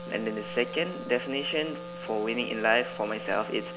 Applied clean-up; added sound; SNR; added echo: none; Wind instrument, woodwind instrument; 10 dB; none.